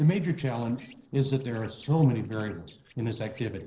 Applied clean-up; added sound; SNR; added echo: neural separator model SepFormer DNS4.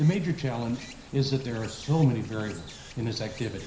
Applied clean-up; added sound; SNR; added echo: none; Stream; 18 dB; reverberation time 0.5 s.